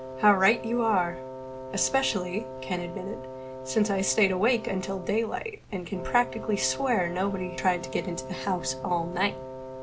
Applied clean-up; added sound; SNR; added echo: none; Wind instrument, woodwind instrument; 10 dB; none.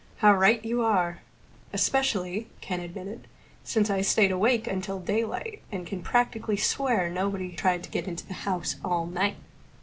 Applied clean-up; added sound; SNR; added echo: none; none; none; none.